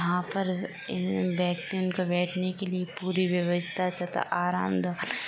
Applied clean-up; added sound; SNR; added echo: none; none; none; none.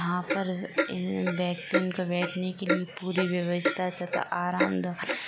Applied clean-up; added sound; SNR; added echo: none; Clock; 3 dB; none.